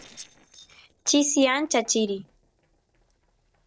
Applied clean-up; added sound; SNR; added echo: neural separator model SepFormer DNS4.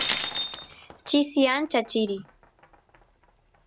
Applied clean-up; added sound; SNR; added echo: none; Shatter; 7 dB; none.